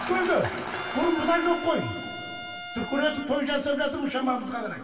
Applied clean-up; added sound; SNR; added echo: none; Trumpet; 12 dB; reverberation time 2.4 s.